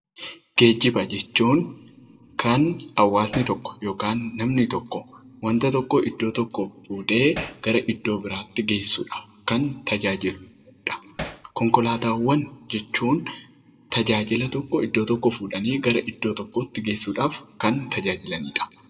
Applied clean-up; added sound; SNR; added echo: none; Hammer; 11 dB; reverberation time 0.8 s.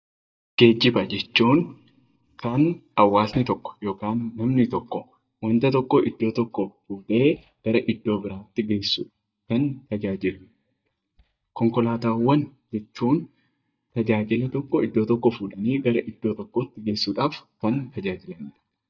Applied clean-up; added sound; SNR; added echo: neural mask model DeepFilterNet 3.